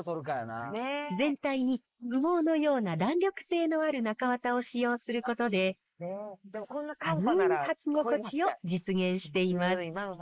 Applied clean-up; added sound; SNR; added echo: neural mask model Resemble Enhance denoiser.